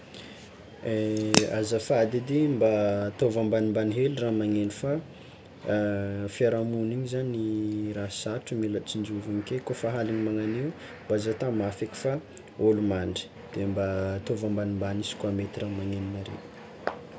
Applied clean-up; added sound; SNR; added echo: none; Crack / Crackle; -1 dB; none.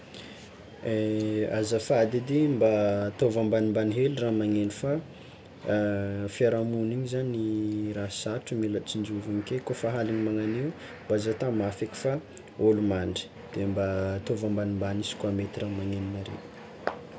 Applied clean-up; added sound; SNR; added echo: none; none; none; none.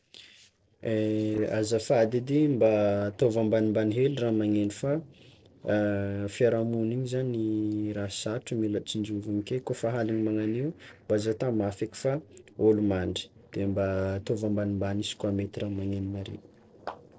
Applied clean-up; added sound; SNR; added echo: neural separator model SepFormer DNS4.